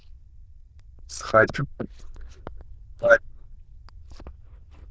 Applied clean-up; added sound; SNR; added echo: neural diffusion model UNIVERSE++.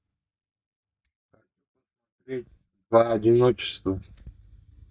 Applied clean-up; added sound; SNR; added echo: neural mask model DeepFilterNet 3.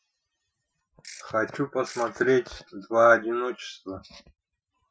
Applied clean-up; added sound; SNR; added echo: classical method Wiener filter.